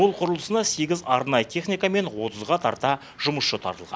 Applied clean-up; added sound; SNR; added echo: none; none; none; none.